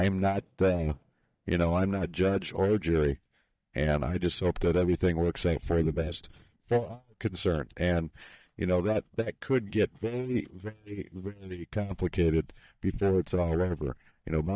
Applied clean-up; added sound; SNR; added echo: neural mask model DeepFilterNet 3.